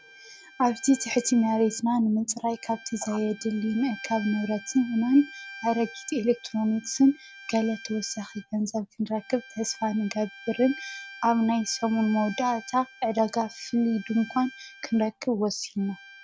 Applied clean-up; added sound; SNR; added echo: none; Bowed string instrument; 19 dB; none.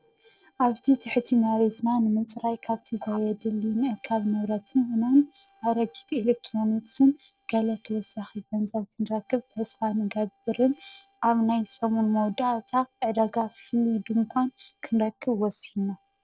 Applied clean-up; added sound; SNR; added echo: neural separator model SepFormer DNS4.